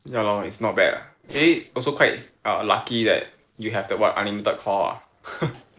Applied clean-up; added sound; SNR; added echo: neural separator model SepFormer DNS4.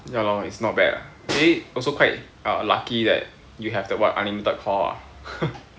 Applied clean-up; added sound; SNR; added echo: none; Snare drum; 13 dB; none.